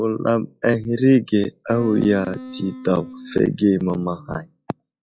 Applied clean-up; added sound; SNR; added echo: classical method log-MMSE.